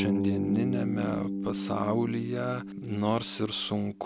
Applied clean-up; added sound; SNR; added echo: none; Bass guitar; 2 dB; none.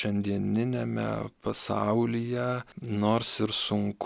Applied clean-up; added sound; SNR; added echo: none; none; none; none.